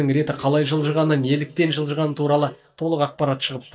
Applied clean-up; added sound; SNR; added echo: neural mask model DeepFilterNet 3.